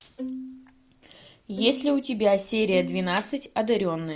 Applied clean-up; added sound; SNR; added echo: none; Bowed string instrument; 12 dB; none.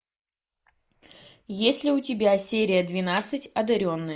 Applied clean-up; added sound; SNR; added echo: neural mask model Resemble Enhance denoiser.